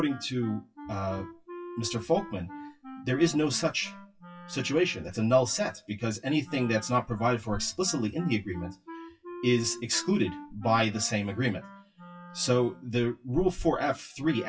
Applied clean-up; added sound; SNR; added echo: classical method WPE with log-MMSE.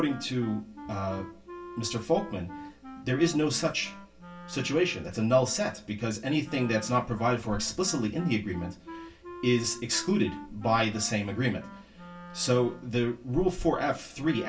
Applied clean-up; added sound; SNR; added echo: none; Wind instrument, woodwind instrument; 16 dB; reverberation time 0.2 s.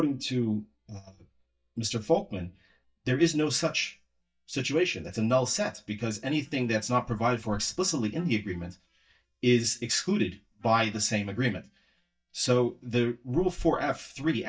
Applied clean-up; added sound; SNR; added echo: neural mask model DeepFilterNet 3.